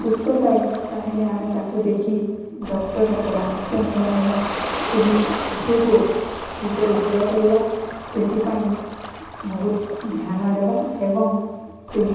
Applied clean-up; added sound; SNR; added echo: none; Ocean; 10 dB; reverberation time 1.1 s.